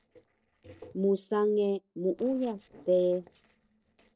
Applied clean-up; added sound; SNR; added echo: neural separator model SepFormer DNS4.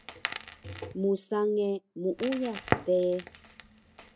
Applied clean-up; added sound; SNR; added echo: none; Crackle; 8 dB; none.